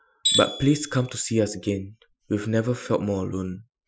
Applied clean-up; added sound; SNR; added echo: classical method Wiener filter.